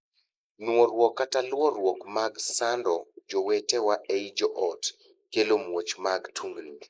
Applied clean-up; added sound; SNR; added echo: neural mask model Resemble Enhance denoiser.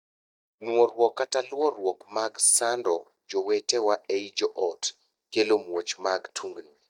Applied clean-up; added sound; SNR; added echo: neural mask model DeepFilterNet 3.